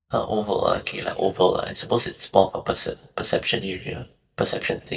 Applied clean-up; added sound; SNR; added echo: neural mask model DeepFilterNet 3.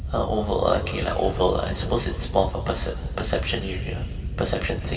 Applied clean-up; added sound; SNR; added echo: none; Wind / Boat, Water vehicle; 4 dB; reverberation time 2.4 s.